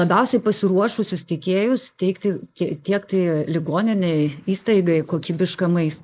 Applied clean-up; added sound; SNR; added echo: neural mask model Resemble Enhance denoiser.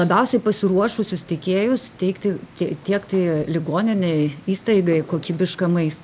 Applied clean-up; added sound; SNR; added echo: none; none; none; none.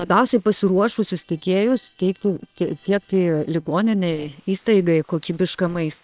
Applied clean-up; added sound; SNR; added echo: neural separator model SepFormer WHAM!.